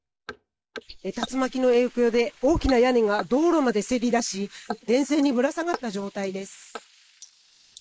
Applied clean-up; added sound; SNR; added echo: neural mask model Resemble Enhance denoiser.